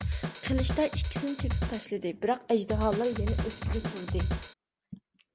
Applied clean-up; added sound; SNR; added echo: none; Drum kit; -1 dB; none.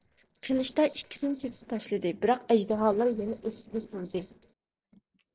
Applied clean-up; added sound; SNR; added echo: neural separator model SepFormer DNS4.